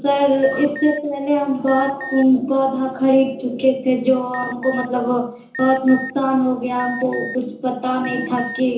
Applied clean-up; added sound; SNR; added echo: none; Alarm; 15 dB; reverberation time 0.7 s.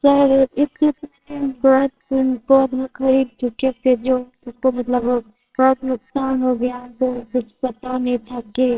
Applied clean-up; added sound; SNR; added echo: neural separator model SepFormer WHAMR!.